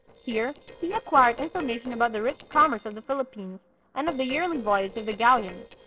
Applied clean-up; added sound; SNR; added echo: neural separator model SepFormer DNS4.